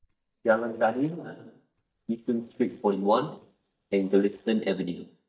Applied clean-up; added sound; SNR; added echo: neural mask model DeepFilterNet 3.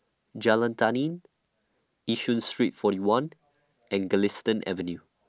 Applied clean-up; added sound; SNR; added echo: none; none; none; none.